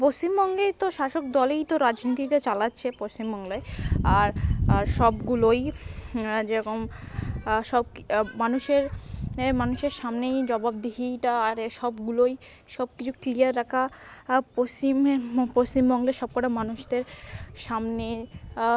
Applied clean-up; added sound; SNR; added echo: none; none; none; none.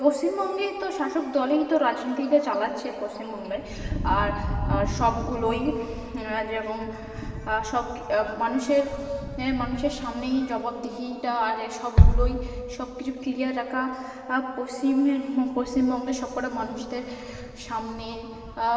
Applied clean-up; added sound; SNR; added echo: none; Bass drum; -2 dB; reverberation time 2.7 s.